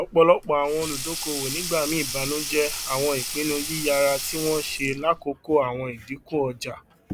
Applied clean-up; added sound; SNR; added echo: none; Sink (filling or washing); 8 dB; none.